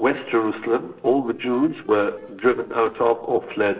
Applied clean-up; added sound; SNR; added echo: neural separator model SepFormer DNS4.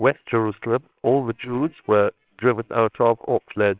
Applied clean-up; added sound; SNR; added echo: neural separator model SepFormer WHAMR!.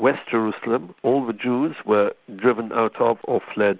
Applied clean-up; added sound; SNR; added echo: none; none; none; none.